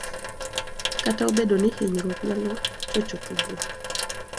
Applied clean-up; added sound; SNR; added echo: none; Sink (filling or washing) / Water tap, faucet; 4 dB; none.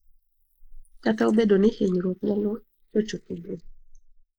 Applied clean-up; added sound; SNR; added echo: neural mask model Resemble Enhance denoiser.